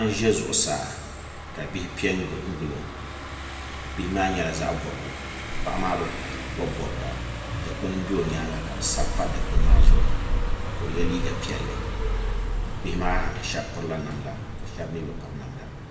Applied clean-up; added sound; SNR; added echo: none; Car passing by; -5 dB; reverberation time 1.2 s.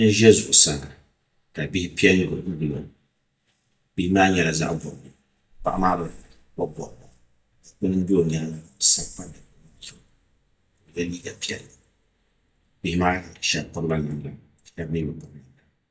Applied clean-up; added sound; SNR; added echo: neural mask model DeepFilterNet 3.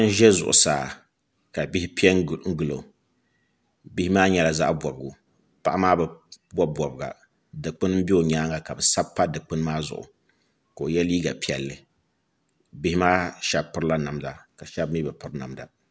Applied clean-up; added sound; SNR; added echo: none; none; none; none.